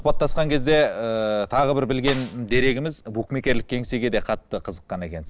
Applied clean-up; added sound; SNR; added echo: none; Snare drum; 15 dB; none.